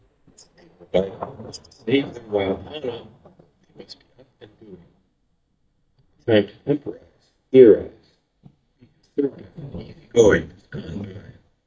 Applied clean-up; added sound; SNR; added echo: neural mask model DeepFilterNet 3.